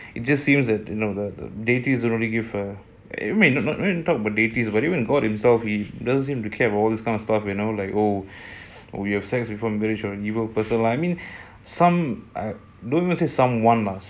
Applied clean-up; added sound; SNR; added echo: none; none; none; none.